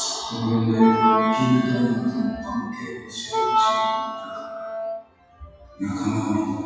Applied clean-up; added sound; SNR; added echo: classical method WPE with log-MMSE.